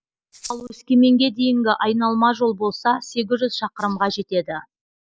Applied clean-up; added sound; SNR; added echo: neural mask model Resemble Enhance denoiser.